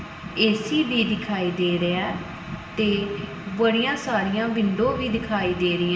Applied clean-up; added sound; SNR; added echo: none; none; none; reverberation time 1.1 s.